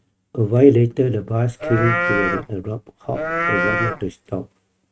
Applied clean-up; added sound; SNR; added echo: neural mask model RNNoise.